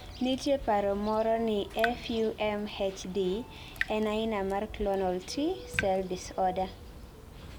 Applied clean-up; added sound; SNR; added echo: none; Drip / Water tap, faucet; 12 dB; none.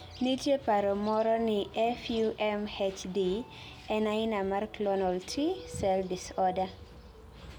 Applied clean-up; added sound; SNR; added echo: none; none; none; none.